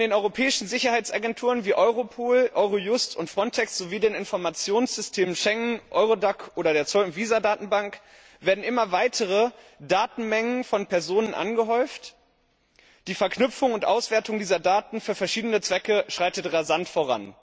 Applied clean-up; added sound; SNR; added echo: none; none; none; none.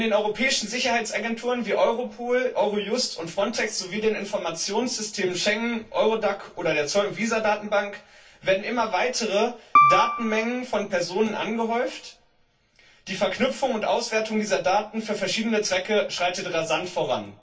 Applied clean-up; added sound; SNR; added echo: none; Piano; -4 dB; reverberation time 0.2 s.